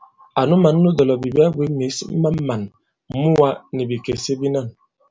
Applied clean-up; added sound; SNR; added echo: none; none; none; none.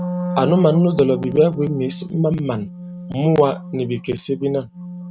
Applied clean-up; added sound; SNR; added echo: neural mask model RNNoise.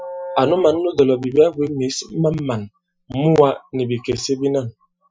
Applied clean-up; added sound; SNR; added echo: classical method Wiener filter.